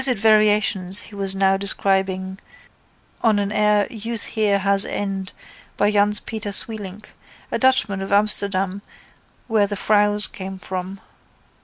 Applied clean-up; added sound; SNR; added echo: none; none; none; none.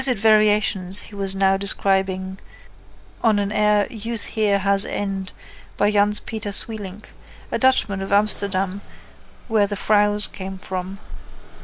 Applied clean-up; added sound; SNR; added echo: none; Accelerating, revving, vroom; 13 dB; none.